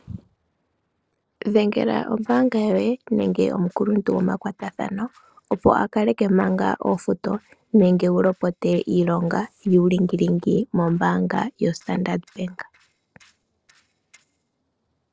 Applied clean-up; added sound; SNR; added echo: neural separator model SepFormer DNS4.